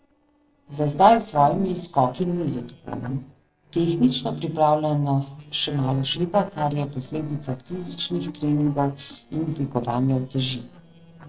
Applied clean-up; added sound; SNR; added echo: neural separator model SepFormer DNS4.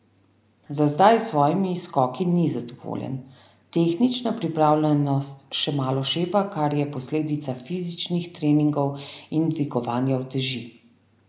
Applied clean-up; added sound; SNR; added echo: none; none; none; none.